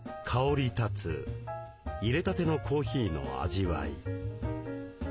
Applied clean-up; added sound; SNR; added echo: none; none; none; none.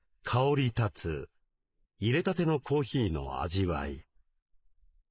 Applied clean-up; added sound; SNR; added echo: neural mask model Resemble Enhance denoiser.